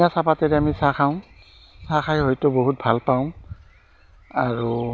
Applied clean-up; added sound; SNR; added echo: none; none; none; none.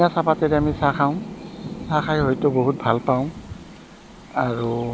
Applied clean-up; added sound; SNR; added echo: none; Rain; 12 dB; none.